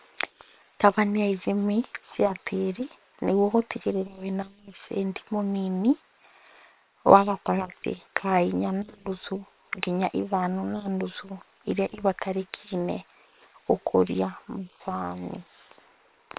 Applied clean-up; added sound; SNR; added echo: neural separator model SepFormer WHAM!.